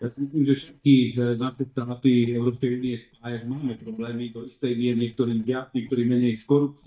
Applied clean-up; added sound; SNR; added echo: neural mask model DeepFilterNet 3.